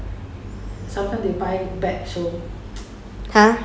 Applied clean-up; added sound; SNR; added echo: none; none; none; none.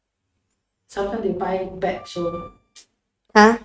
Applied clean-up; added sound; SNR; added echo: neural mask model RNNoise.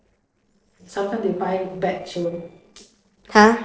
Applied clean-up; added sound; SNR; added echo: neural separator model SepFormer DNS4.